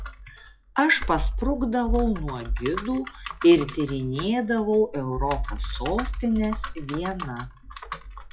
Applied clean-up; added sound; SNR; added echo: classical method log-MMSE.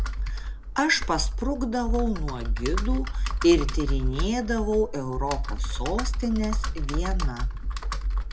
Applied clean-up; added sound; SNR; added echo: none; Computer keyboard; -1 dB; none.